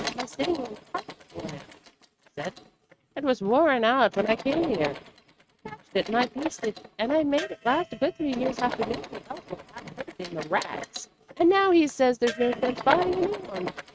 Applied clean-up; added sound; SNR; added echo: neural mask model RNNoise.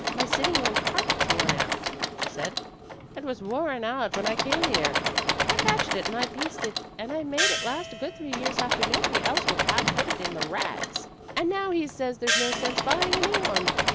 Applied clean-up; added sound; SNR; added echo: none; Gong + Engine / Mechanisms; -4 dB; none.